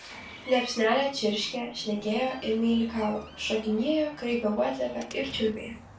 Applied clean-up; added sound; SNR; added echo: none; Door; 17 dB; reverberation time 0.3 s.